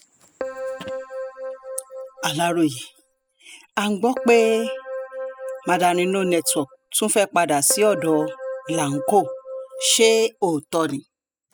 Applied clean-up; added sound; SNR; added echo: classical method spectral subtraction.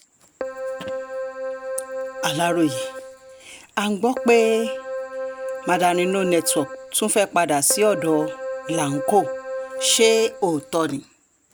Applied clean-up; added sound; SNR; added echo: none; Keyboard (musical); 8 dB; none.